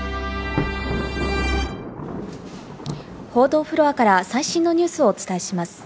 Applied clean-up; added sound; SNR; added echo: none; Thunder; 11 dB; none.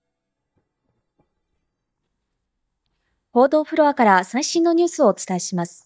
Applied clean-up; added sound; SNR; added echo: neural mask model DeepFilterNet 3.